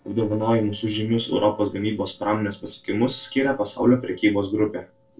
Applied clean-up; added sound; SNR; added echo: neural separator model SepFormer DNS4.